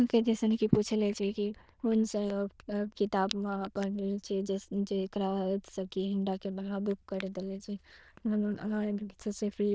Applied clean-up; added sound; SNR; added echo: neural diffusion model UNIVERSE++.